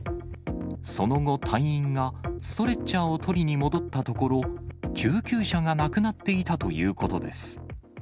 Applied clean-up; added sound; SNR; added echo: none; none; none; none.